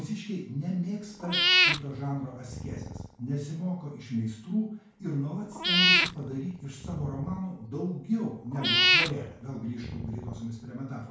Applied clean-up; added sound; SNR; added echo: none; Meow / Purr; -5 dB; reverberation time 0.5 s.